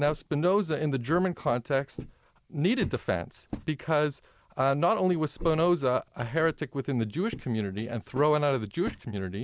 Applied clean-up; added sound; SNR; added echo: neural mask model Resemble Enhance denoiser.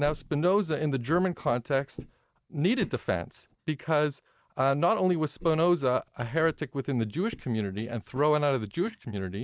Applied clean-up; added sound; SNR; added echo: neural mask model DeepFilterNet 3.